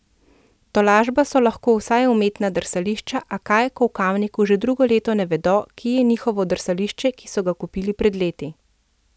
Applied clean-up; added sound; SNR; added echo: none; none; none; none.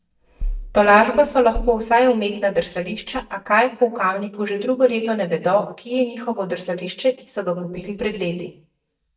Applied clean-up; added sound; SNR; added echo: neural mask model DeepFilterNet 3.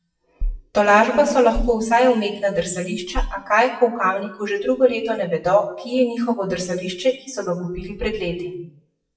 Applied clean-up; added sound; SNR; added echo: classical method WPE with log-MMSE.